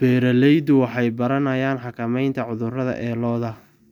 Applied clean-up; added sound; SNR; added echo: none; none; none; none.